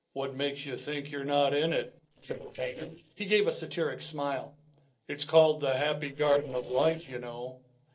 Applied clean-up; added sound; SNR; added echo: neural separator model SepFormer DNS4.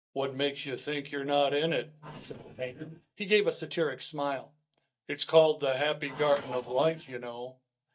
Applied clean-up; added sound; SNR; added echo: neural mask model DeepFilterNet 3.